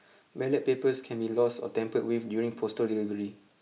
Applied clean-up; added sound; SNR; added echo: none; none; none; none.